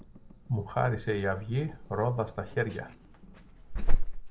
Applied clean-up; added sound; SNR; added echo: none; Alarm / Insect; -4 dB; none.